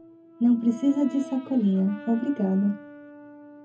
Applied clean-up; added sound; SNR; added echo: none; Brass instrument; 18 dB; reverberation time 0.3 s.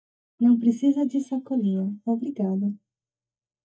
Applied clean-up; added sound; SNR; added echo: neural mask model DeepFilterNet 3.